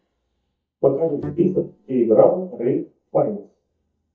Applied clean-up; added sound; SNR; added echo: neural mask model DeepFilterNet 3.